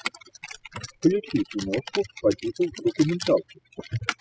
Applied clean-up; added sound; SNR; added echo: classical method spectral subtraction.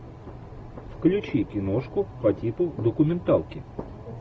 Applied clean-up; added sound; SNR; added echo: none; none; none; none.